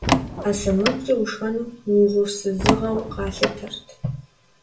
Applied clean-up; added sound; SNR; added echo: none; Door; 2 dB; reverberation time 0.3 s.